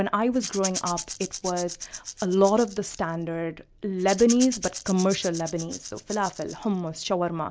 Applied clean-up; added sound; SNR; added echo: none; Rattle / Rattle (instrument); 12 dB; none.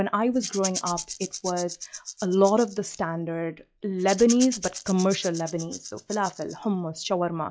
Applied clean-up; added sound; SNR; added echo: classical method log-MMSE.